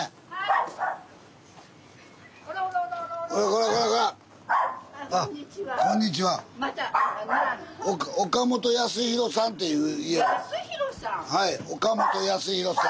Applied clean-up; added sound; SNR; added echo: none; none; none; none.